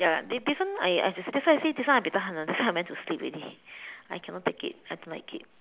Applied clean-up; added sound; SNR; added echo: none; none; none; none.